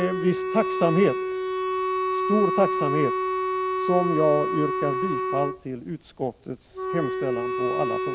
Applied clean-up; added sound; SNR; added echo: none; Wind instrument, woodwind instrument; 0 dB; none.